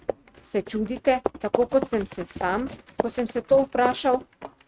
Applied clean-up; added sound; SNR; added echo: neural mask model RNNoise.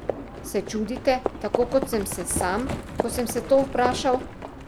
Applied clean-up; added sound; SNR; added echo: none; Livestock, farm animals, working animals; 6 dB; none.